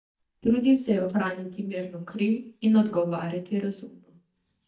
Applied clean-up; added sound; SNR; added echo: neural mask model DeepFilterNet 3.